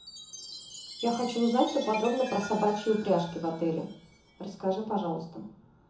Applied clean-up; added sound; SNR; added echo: none; Chime; 16 dB; reverberation time 0.7 s.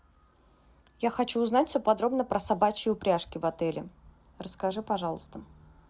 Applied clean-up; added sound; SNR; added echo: none; none; none; none.